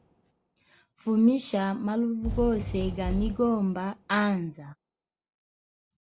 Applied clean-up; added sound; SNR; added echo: none; Fireworks; 10 dB; none.